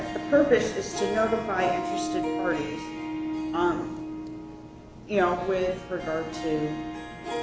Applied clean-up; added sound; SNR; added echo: none; Harp; 5 dB; none.